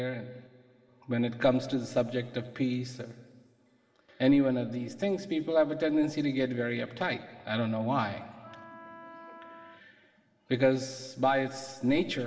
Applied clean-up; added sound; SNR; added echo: none; Wind instrument, woodwind instrument; 20 dB; reverberation time 1.4 s.